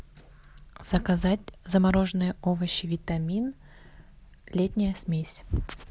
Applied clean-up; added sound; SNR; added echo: none; none; none; none.